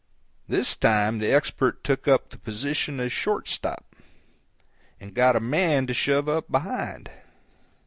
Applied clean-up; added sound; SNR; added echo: none; none; none; none.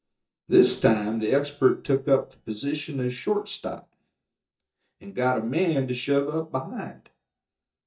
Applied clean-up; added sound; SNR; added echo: neural mask model DeepFilterNet 3.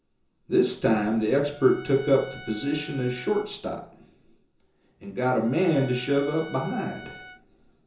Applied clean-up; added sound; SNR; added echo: none; Trumpet; 20 dB; reverberation time 0.6 s.